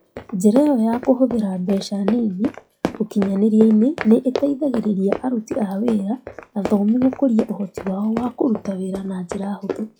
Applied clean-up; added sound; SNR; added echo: classical method log-MMSE.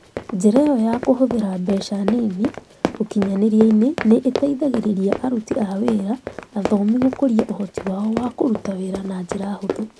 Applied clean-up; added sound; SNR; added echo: none; Run; 10 dB; none.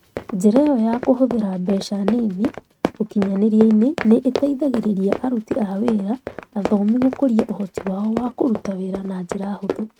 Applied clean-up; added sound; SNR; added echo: neural mask model RNNoise.